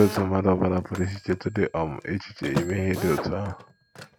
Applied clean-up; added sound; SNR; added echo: none; Drill + Telephone; 11 dB; none.